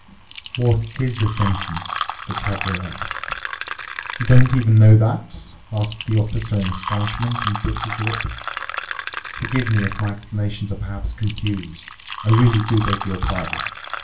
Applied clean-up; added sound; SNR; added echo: none; Fill (with liquid); 10 dB; reverberation time 0.3 s.